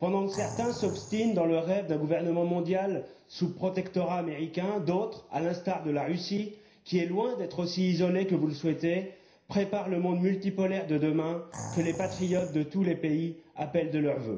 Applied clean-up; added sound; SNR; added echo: none; Animal; 13 dB; reverberation time 0.5 s.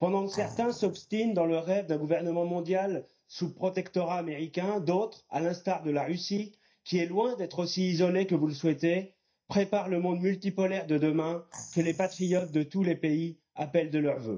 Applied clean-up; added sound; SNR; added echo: neural mask model DeepFilterNet 3.